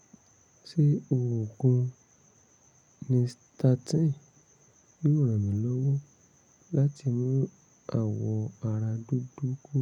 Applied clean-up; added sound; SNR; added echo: none; none; none; none.